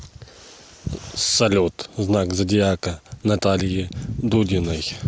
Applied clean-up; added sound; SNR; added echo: none; none; none; none.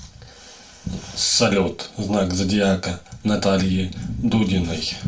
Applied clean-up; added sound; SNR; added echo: none; none; none; reverberation time 0.3 s.